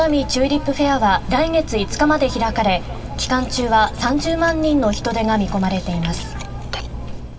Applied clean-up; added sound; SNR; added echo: none; Cutlery, silverware; 9 dB; reverberation time 1.5 s.